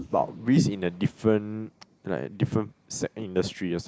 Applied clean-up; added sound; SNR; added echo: neural mask model Resemble Enhance denoiser.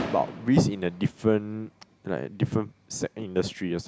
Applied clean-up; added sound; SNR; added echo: none; Fireworks; 15 dB; none.